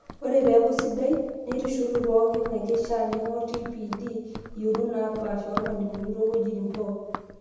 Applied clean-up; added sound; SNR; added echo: none; Run; 13 dB; reverberation time 1.1 s.